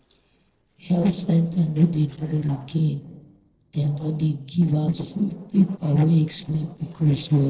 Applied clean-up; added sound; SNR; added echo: neural separator model SepFormer DNS4.